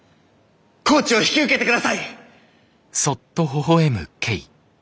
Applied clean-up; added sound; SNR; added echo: none; none; none; none.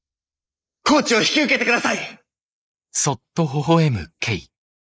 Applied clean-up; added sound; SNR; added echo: neural mask model Resemble Enhance denoiser.